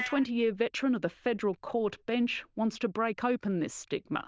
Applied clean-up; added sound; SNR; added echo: neural diffusion model UNIVERSE++.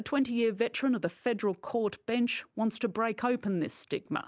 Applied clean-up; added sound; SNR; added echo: none; none; none; none.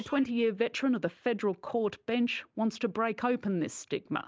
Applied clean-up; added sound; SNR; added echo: neural mask model Resemble Enhance denoiser.